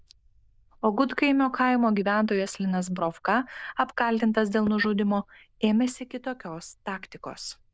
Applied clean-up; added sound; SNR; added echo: neural diffusion model UNIVERSE++.